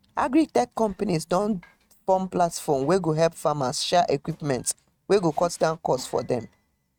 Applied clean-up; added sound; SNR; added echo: neural mask model RNNoise.